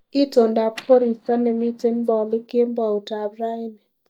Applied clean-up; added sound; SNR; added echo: neural mask model DeepFilterNet 3.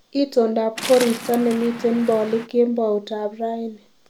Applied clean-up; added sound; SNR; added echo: none; Waves, surf; 13 dB; none.